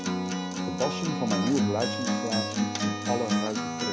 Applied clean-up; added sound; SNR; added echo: none; Acoustic guitar; -3 dB; none.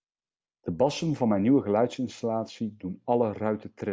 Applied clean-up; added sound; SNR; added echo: none; none; none; none.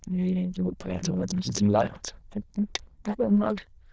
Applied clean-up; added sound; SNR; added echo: neural diffusion model UNIVERSE++.